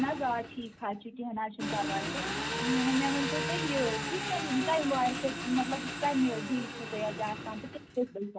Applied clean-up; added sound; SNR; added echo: none; Engine; 4 dB; none.